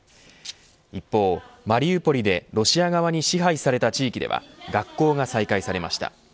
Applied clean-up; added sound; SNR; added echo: none; none; none; none.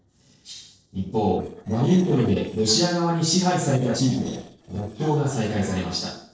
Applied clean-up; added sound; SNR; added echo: neural separator model SepFormer DNS4.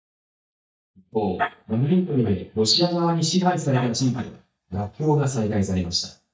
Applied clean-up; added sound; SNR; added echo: neural mask model DeepFilterNet 3.